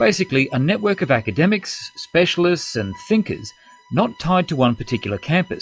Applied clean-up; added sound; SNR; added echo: classical method log-MMSE.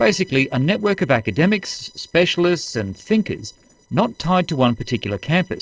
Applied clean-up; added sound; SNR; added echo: neural separator model SepFormer DNS4.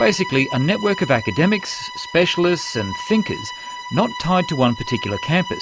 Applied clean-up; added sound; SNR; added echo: none; Bowed string instrument; 12 dB; none.